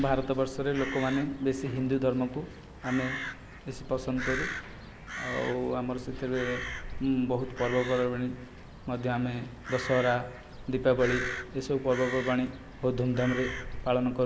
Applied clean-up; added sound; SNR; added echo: none; Crow; 9 dB; none.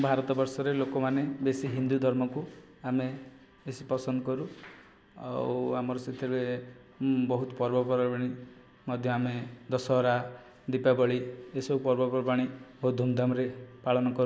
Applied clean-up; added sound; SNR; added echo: none; none; none; none.